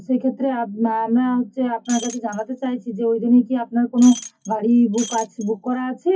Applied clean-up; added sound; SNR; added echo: classical method WPE with log-MMSE.